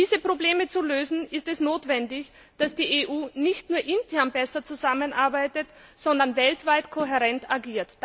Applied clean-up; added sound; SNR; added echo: none; Snare drum; 19 dB; none.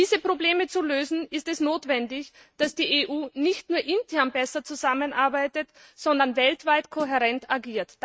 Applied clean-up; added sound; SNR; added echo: neural mask model RNNoise.